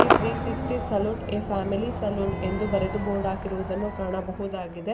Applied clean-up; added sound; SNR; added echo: none; Crowd / Cheering / Fireworks; 0 dB; none.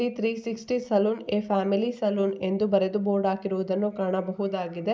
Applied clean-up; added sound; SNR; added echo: none; none; none; none.